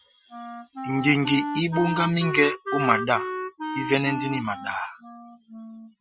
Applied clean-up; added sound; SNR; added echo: classical method Wiener filter.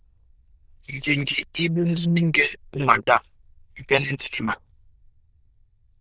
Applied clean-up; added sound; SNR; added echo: neural diffusion model UNIVERSE++.